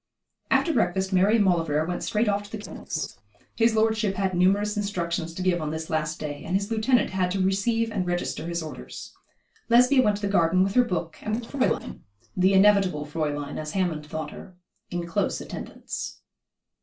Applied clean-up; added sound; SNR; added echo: neural separator model SepFormer DNS4.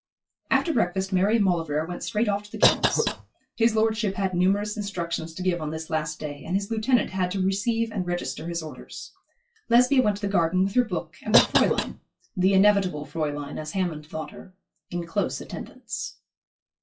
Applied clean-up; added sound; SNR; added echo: classical method WPE with log-MMSE.